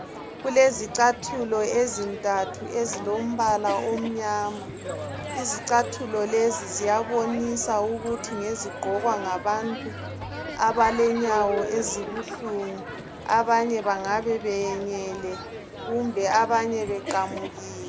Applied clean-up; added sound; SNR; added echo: none; Crowd; 9 dB; none.